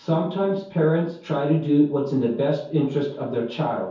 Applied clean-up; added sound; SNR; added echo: none; none; none; reverberation time 0.6 s.